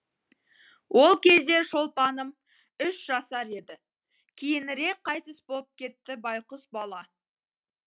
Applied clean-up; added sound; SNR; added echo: none; none; none; none.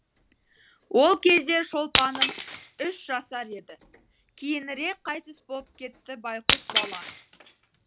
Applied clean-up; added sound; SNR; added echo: none; Shatter; 4 dB; none.